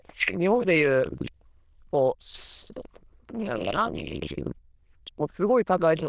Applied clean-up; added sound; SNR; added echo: neural diffusion model UNIVERSE++.